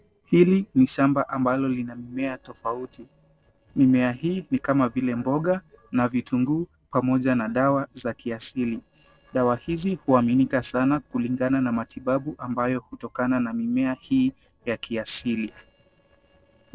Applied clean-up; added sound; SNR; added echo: neural separator model SepFormer DNS4.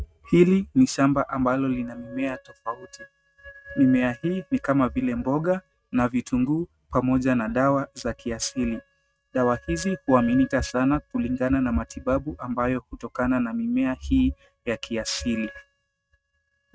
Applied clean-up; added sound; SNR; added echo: neural mask model RNNoise.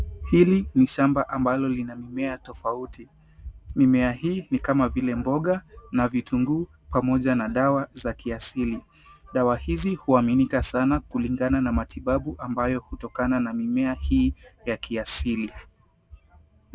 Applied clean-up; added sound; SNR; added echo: none; none; none; none.